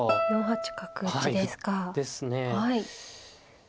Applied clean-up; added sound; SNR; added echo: none; Guitar; 5 dB; none.